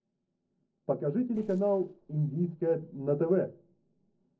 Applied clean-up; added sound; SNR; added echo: neural separator model SepFormer DNS4.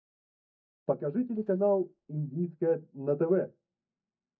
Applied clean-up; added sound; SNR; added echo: neural mask model DeepFilterNet 3.